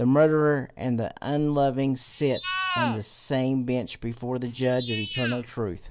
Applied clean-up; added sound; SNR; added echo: neural mask model Resemble Enhance denoiser.